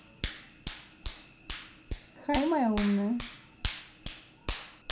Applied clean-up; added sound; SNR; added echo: none; Hands; 3 dB; reverberation time 0.3 s.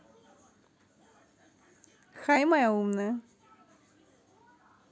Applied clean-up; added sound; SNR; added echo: none; none; none; none.